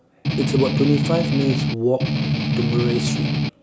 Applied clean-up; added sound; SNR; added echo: none; Strum; -2 dB; none.